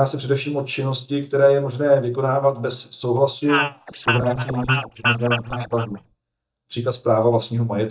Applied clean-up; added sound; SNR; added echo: neural mask model DeepFilterNet 3.